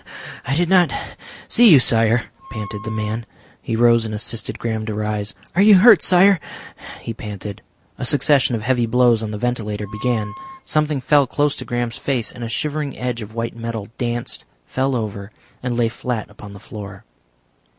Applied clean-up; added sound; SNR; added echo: none; Wind instrument, woodwind instrument; 17 dB; none.